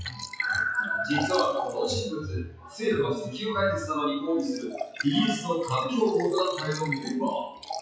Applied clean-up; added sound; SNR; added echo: classical method WPE with log-MMSE.